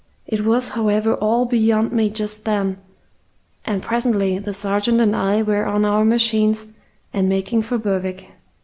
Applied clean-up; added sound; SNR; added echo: none; none; none; none.